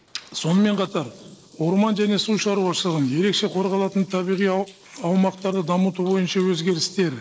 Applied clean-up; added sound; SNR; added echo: neural mask model Resemble Enhance denoiser.